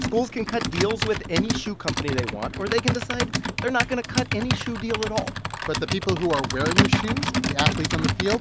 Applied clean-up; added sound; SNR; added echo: none; Computer keyboard; -1 dB; none.